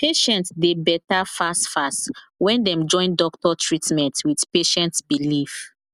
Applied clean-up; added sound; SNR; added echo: none; none; none; none.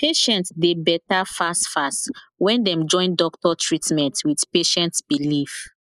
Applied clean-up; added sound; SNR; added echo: neural mask model Resemble Enhance denoiser.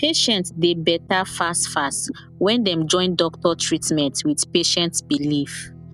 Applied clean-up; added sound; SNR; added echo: none; Guitar; 20 dB; none.